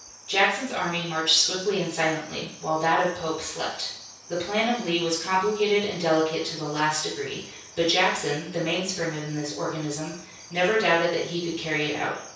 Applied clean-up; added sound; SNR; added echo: none; Cricket; 20 dB; reverberation time 0.6 s.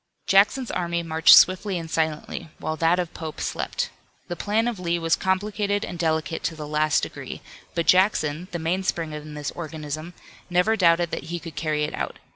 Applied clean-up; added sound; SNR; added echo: none; none; none; none.